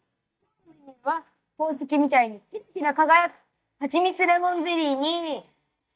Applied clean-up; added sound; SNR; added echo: neural mask model DeepFilterNet 3.